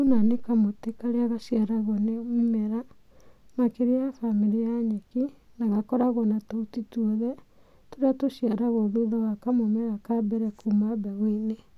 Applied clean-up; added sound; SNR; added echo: none; none; none; none.